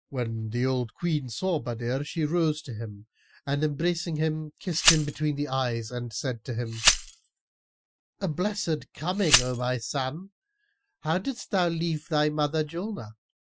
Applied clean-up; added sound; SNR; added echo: classical method Wiener filter.